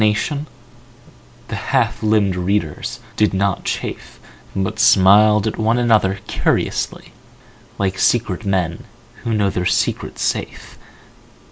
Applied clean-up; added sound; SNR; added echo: none; none; none; none.